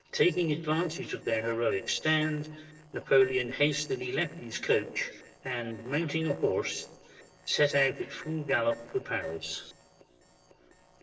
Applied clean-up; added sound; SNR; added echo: neural separator model SepFormer DNS4.